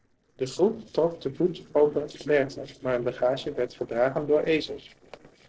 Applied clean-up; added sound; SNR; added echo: neural separator model SepFormer DNS4.